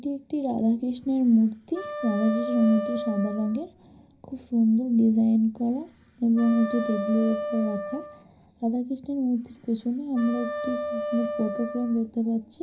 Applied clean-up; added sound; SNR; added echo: none; Wind instrument, woodwind instrument; 8 dB; reverberation time 0.5 s.